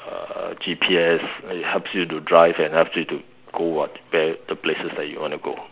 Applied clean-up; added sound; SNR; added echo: none; none; none; none.